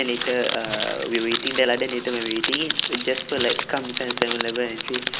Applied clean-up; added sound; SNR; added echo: none; Crackle; 3 dB; none.